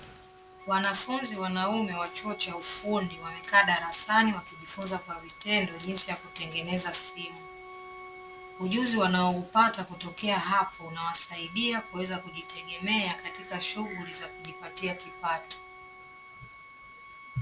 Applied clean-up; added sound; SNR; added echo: none; Bowed string instrument + Wind instrument, woodwind instrument; 15 dB; none.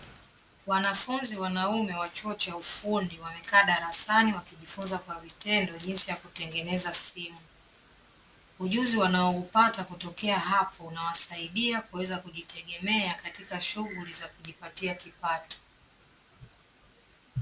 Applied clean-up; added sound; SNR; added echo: none; none; none; none.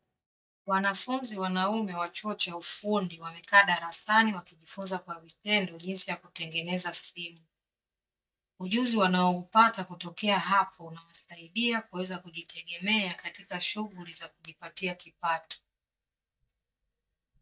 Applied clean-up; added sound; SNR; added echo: neural mask model DeepFilterNet 3.